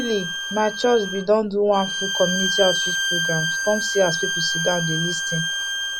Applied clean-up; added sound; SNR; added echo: none; Bowed string instrument; 2 dB; none.